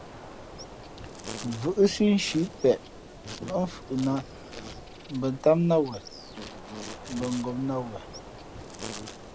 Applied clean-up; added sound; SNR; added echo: none; Insect; 12 dB; none.